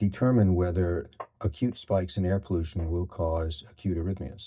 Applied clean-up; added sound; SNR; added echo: neural mask model DeepFilterNet 3.